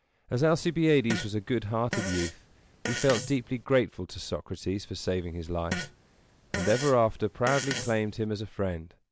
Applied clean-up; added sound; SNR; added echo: none; Fart; 9 dB; none.